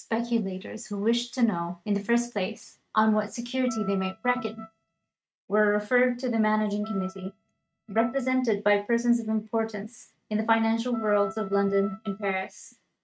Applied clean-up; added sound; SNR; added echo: neural mask model RNNoise.